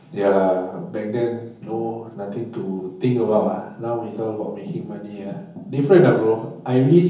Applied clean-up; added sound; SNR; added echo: none; none; none; reverberation time 0.7 s.